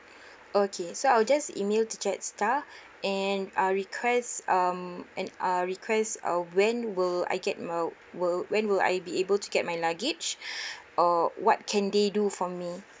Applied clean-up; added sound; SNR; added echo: none; none; none; none.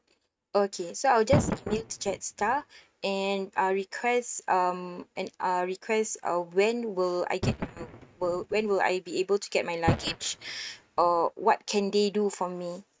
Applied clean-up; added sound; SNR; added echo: neural mask model RNNoise.